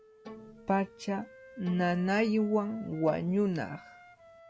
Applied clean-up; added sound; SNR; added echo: none; Wind instrument, woodwind instrument + Bowed string instrument; 19 dB; none.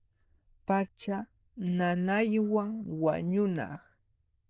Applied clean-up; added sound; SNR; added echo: neural diffusion model UNIVERSE++.